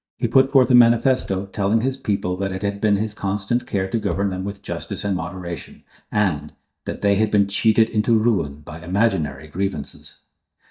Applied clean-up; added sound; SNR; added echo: neural mask model DeepFilterNet 3.